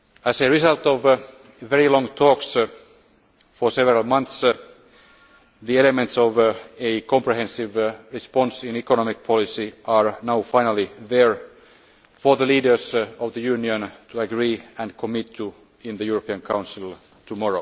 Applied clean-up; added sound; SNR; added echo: none; none; none; none.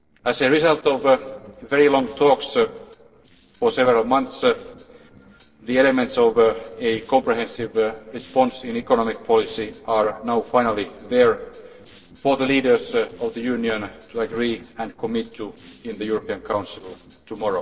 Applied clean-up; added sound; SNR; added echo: neural separator model SepFormer DNS4.